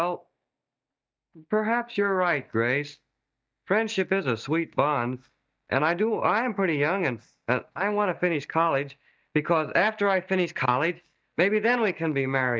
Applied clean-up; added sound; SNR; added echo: neural mask model DeepFilterNet 3.